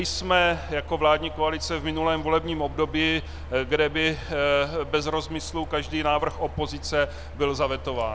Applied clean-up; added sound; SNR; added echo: none; Mechanical fan; 11 dB; none.